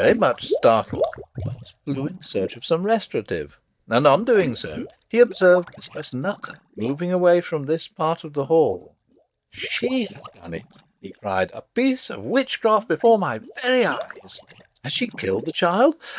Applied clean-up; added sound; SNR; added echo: neural mask model DeepFilterNet 3.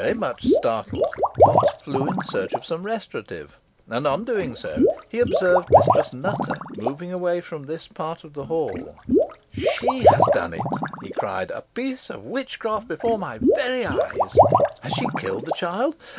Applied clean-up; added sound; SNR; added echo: none; Water / Liquid; -4 dB; none.